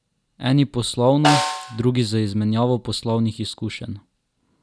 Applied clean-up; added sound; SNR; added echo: none; Snare drum; 6 dB; none.